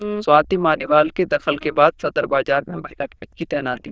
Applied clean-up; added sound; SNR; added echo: neural diffusion model UNIVERSE++.